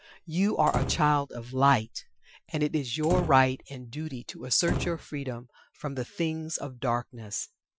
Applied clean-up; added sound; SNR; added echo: classical method Wiener filter.